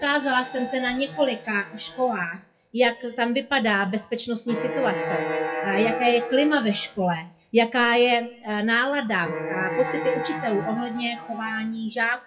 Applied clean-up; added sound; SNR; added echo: classical method WPE with log-MMSE.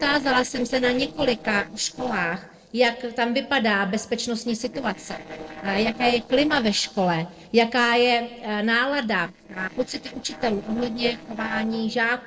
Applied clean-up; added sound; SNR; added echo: neural separator model SepFormer DNS4.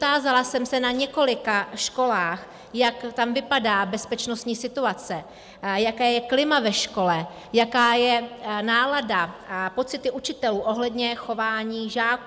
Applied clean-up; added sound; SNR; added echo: none; none; none; none.